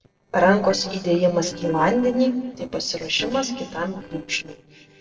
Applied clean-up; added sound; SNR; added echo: neural separator model SepFormer DNS4.